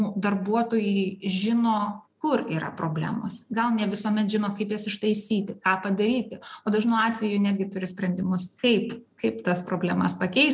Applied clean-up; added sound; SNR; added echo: none; none; none; none.